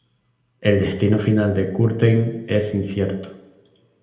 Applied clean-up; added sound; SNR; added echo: none; none; none; reverberation time 0.8 s.